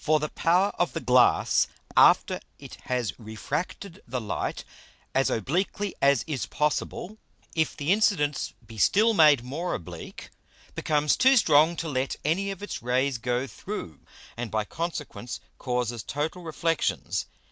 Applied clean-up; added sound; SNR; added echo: none; none; none; none.